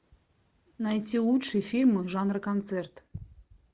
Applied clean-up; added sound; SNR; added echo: none; none; none; none.